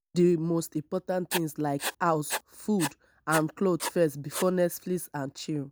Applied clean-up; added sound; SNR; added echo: none; Writing; 9 dB; none.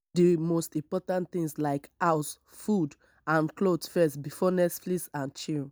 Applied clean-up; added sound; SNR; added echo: none; none; none; none.